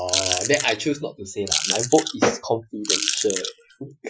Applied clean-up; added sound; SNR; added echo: classical method Wiener filter.